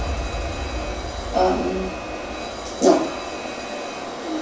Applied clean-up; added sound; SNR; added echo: none; Alarm; 8 dB; reverberation time 0.7 s.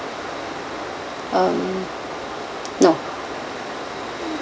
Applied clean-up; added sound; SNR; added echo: none; none; none; none.